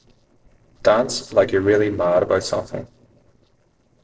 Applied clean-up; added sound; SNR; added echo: neural separator model SepFormer DNS4.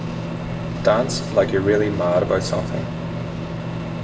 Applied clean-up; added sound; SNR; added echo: none; Microwave oven; 4 dB; reverberation time 0.6 s.